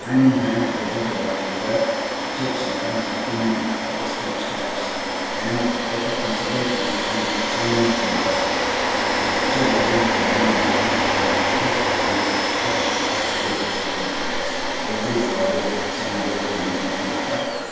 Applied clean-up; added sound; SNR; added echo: none; Domestic sounds, home sounds; -3 dB; reverberation time 1.2 s.